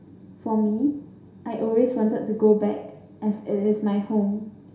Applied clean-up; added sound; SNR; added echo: none; none; none; reverberation time 0.7 s.